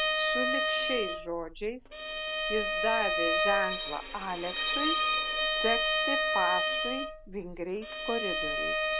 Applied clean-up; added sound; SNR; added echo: none; Bowed string instrument; -5 dB; none.